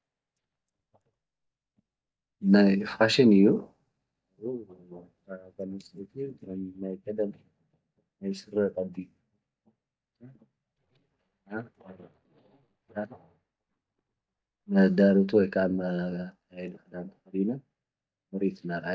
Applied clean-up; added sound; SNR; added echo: neural mask model DeepFilterNet 3.